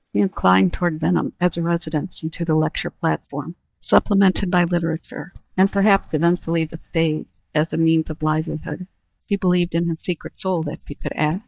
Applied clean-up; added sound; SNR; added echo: neural mask model DeepFilterNet 3.